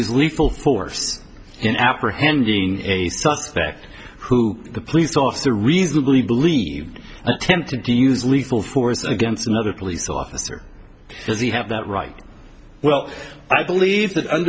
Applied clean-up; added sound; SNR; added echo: none; none; none; none.